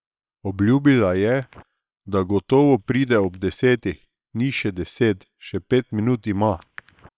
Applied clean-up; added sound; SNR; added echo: neural separator model SepFormer WHAM!.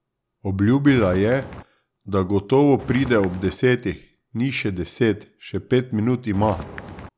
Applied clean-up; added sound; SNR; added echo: none; Walk, footsteps; 13 dB; none.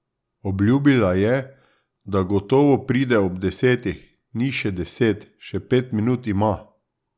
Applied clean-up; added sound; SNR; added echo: none; none; none; none.